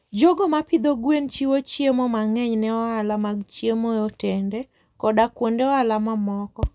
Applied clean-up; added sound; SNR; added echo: none; none; none; none.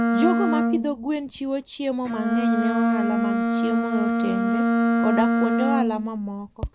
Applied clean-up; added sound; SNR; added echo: none; Bowed string instrument; -4 dB; none.